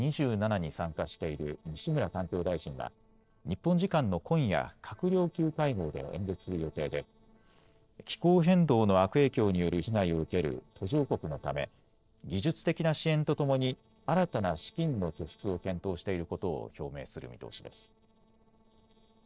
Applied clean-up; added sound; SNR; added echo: neural separator model SepFormer DNS4.